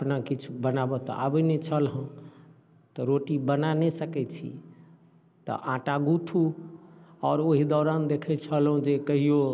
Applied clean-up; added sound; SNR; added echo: none; none; none; none.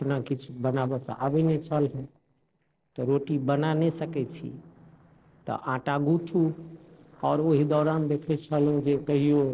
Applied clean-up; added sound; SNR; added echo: neural separator model SepFormer DNS4.